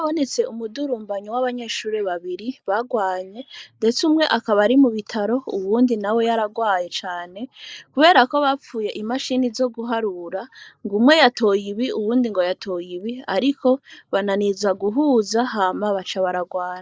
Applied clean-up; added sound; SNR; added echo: neural mask model Resemble Enhance denoiser.